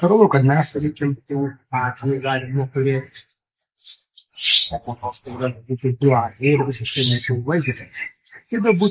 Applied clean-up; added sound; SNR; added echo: neural mask model Resemble Enhance denoiser.